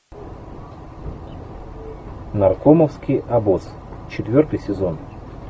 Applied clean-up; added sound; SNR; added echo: none; none; none; none.